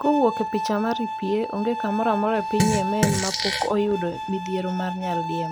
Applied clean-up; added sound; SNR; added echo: none; Fart + Bowed string instrument; 3 dB; none.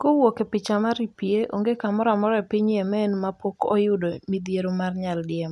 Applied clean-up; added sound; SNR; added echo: none; none; none; none.